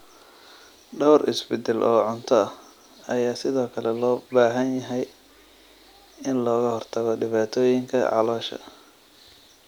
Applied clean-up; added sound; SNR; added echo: none; none; none; none.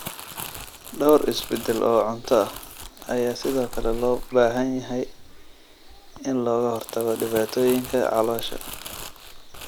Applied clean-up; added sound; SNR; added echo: none; Crumpling, crinkling; 12 dB; none.